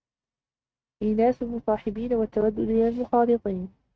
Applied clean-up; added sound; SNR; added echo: neural mask model RNNoise.